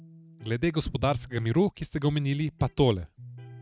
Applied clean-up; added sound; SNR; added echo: neural mask model RNNoise.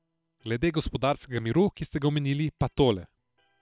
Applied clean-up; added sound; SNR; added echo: neural separator model SepFormer WHAM!.